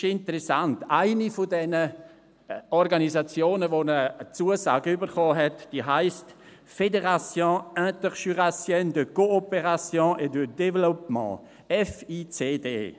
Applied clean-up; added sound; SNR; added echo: none; none; none; none.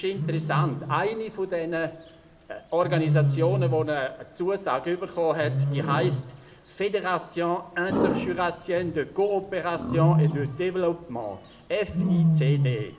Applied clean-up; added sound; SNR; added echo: none; Wild animals; 0 dB; reverberation time 0.5 s.